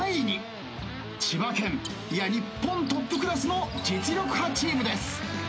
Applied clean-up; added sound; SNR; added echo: none; none; none; none.